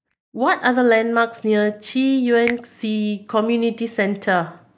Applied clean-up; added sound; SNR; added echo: neural mask model DeepFilterNet 3.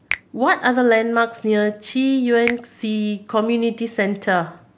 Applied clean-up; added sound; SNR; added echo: none; Finger snapping; 16 dB; none.